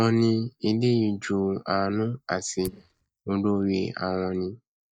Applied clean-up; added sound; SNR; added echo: neural mask model DeepFilterNet 3.